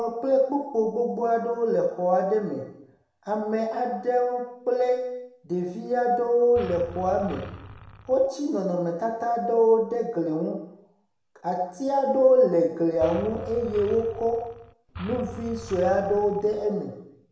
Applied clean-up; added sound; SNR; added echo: none; Engine; 16 dB; reverberation time 0.8 s.